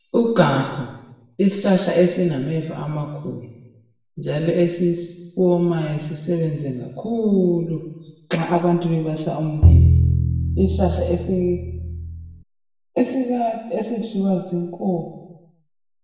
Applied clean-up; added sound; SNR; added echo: none; Bowed string instrument; -4 dB; reverberation time 1.1 s.